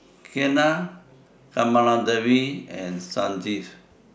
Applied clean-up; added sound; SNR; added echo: none; none; none; none.